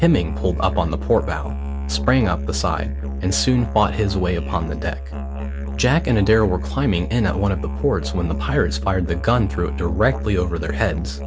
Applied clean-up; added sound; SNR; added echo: none; Musical instrument; 4 dB; none.